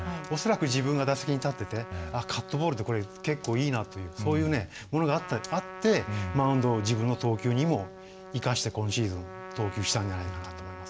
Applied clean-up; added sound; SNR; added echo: none; Trumpet; 15 dB; none.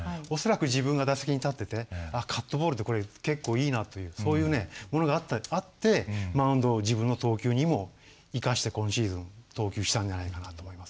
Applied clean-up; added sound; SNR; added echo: none; none; none; none.